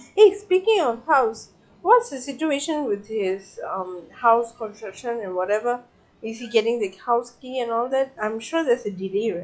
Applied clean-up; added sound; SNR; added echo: classical method log-MMSE.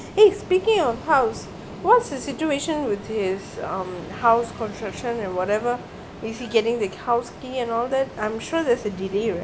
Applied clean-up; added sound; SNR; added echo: none; Ocean; 15 dB; none.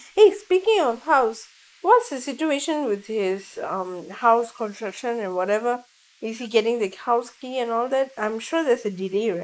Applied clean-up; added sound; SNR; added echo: neural mask model Resemble Enhance denoiser.